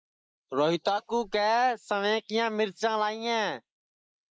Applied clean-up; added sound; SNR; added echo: neural mask model Resemble Enhance denoiser.